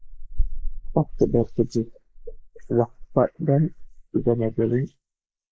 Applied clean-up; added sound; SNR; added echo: neural mask model Resemble Enhance denoiser.